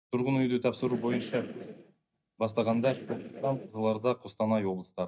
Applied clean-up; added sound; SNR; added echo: neural mask model DeepFilterNet 3.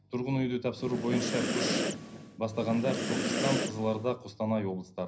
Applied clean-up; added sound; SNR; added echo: none; Breathing; 1 dB; reverberation time 0.4 s.